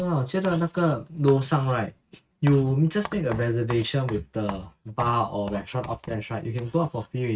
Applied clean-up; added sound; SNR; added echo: neural mask model RNNoise.